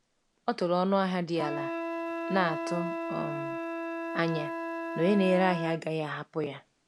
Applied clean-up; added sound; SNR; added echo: none; Wind instrument, woodwind instrument; 5 dB; none.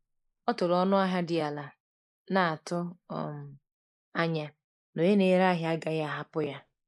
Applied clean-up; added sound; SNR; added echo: neural mask model Resemble Enhance denoiser.